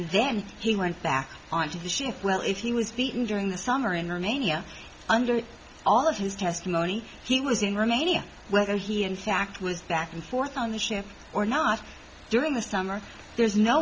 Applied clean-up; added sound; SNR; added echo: none; none; none; none.